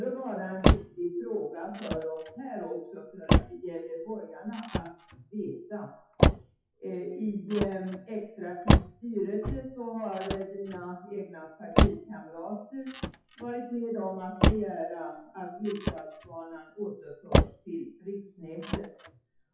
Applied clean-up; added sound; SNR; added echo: classical method WPE with log-MMSE.